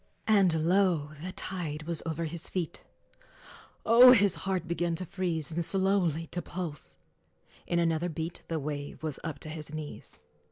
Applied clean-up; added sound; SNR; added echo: none; none; none; none.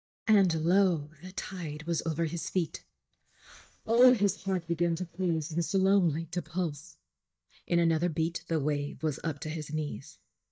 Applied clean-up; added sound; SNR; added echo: neural mask model DeepFilterNet 3.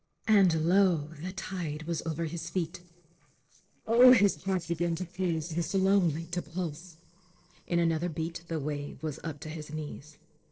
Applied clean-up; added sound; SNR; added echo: neural separator model SepFormer DNS4.